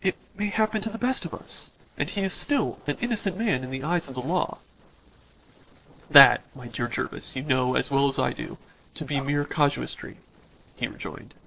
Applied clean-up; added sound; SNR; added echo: neural separator model SepFormer DNS4.